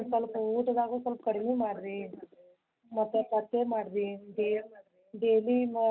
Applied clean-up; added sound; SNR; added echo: none; none; none; none.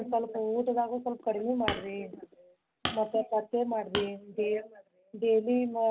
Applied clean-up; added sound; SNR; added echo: none; Hammer; 9 dB; none.